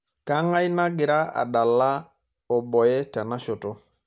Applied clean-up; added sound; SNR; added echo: none; none; none; none.